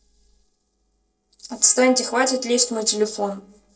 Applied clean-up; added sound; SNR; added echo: neural separator model SepFormer DNS4.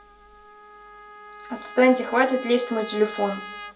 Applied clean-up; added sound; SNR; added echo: none; Trumpet; 17 dB; reverberation time 0.3 s.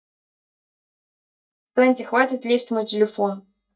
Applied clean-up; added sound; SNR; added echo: neural mask model DeepFilterNet 3.